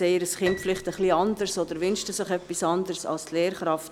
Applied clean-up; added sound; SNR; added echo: none; Piano; 18 dB; none.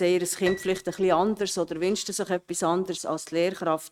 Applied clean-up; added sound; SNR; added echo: neural mask model RNNoise.